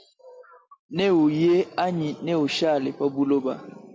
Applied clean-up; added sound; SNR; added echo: none; none; none; none.